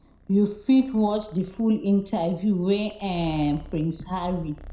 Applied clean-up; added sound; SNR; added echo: none; Purr; 20 dB; reverberation time 0.4 s.